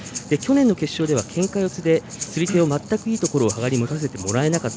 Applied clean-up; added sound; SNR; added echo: none; Breathing; 14 dB; none.